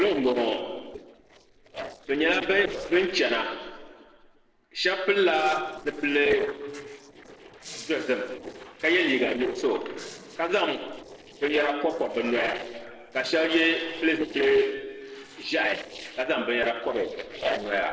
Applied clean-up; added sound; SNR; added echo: neural separator model SepFormer DNS4.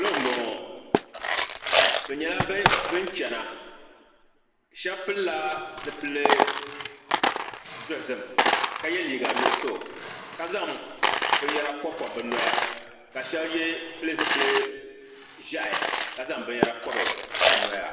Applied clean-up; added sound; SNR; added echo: none; Coin (dropping); -4 dB; reverberation time 1.7 s.